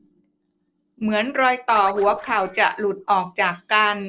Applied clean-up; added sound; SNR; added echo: neural separator model SepFormer DNS4.